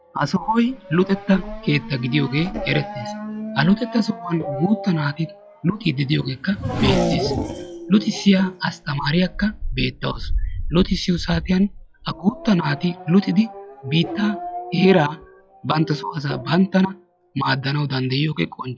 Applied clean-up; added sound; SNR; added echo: classical method log-MMSE.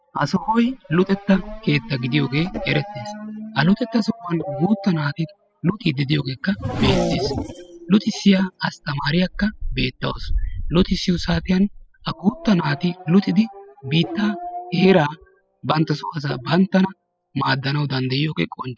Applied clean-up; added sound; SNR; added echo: classical method spectral subtraction.